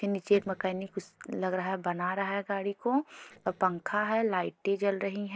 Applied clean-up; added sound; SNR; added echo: neural separator model SepFormer DNS4.